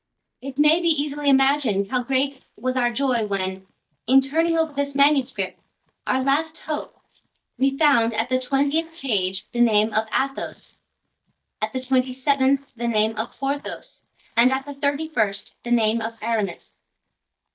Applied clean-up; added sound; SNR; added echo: neural mask model DeepFilterNet 3.